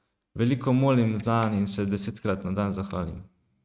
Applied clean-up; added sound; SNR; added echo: neural mask model RNNoise.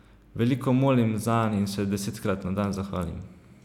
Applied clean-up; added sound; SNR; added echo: none; none; none; none.